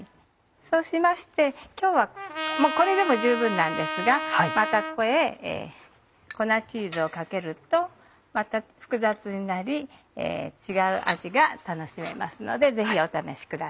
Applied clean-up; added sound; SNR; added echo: none; Trumpet; 5 dB; none.